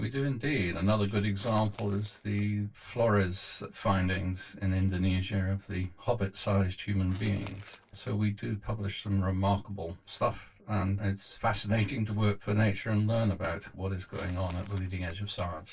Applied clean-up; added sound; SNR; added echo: neural separator model SepFormer DNS4.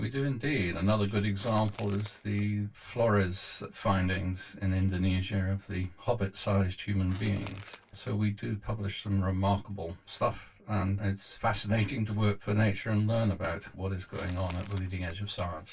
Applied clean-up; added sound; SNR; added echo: none; Crushing / Wood; 20 dB; reverberation time 0.1 s.